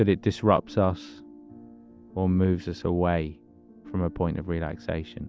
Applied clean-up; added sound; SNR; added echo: none; none; none; none.